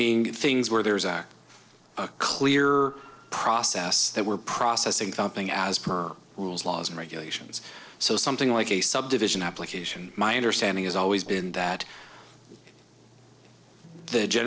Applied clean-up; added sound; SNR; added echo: neural separator model SepFormer DNS4.